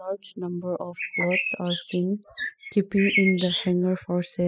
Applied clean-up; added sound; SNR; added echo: classical method spectral subtraction.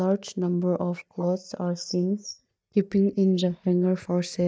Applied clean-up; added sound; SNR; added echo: neural mask model DeepFilterNet 3.